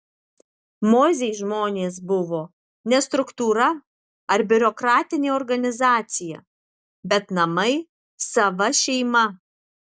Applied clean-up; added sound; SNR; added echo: none; none; none; none.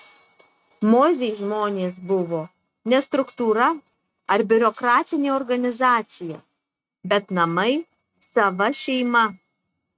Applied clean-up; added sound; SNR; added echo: neural mask model RNNoise.